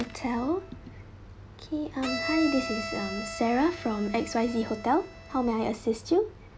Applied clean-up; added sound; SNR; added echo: none; Bowed string instrument; 11 dB; none.